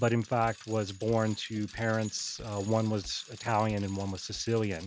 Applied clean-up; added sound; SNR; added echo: none; Bicycle; 19 dB; none.